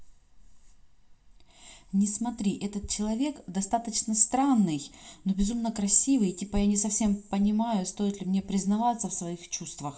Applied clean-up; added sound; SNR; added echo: none; none; none; reverberation time 0.4 s.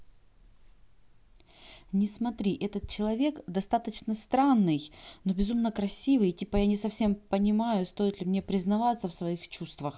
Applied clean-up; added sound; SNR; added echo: none; none; none; none.